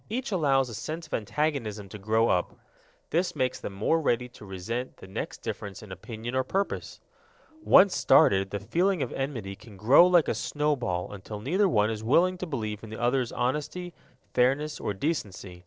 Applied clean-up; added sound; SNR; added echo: neural separator model SepFormer DNS4.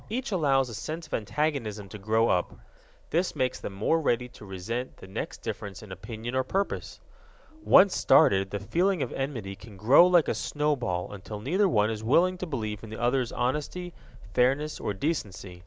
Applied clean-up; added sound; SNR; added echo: none; Bird; 20 dB; none.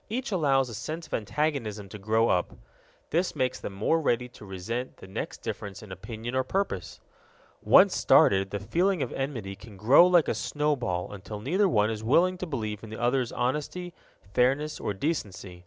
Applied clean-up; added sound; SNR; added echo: none; none; none; none.